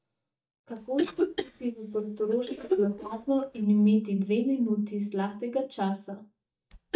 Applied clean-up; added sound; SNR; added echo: neural mask model DeepFilterNet 3.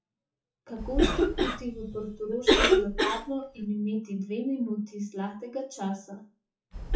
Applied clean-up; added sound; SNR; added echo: classical method WPE with log-MMSE.